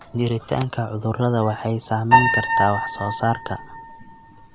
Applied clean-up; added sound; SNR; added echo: none; Piano; 1 dB; none.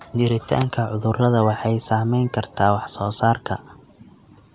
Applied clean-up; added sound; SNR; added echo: none; none; none; none.